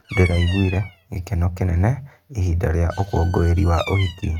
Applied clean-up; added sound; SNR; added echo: neural mask model RNNoise.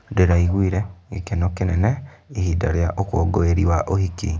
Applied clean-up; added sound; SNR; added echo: none; none; none; none.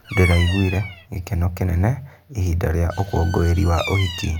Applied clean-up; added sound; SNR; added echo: none; Bird vocalization, bird call, bird song; 13 dB; none.